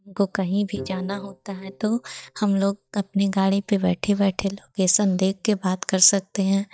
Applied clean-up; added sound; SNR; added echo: neural mask model DeepFilterNet 3.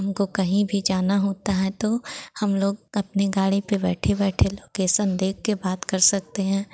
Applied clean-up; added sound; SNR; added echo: none; none; none; none.